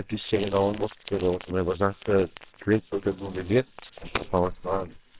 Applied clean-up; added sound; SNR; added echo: neural separator model SepFormer WHAMR!.